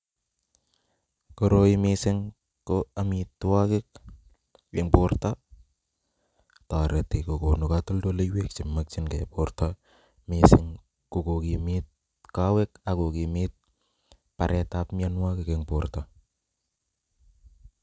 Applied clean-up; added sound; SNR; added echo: none; none; none; none.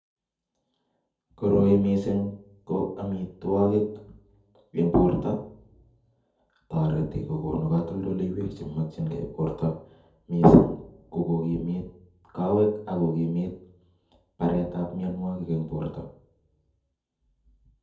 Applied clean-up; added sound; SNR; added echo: none; none; none; reverberation time 0.5 s.